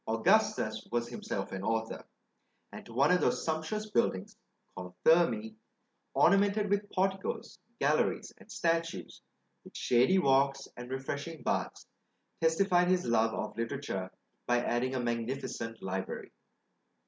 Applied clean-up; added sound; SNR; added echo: none; none; none; none.